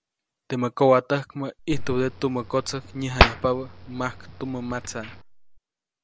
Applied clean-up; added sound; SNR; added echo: none; Hands; 1 dB; none.